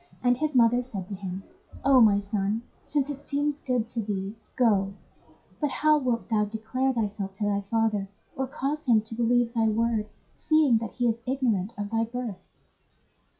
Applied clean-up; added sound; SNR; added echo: classical method WPE with log-MMSE.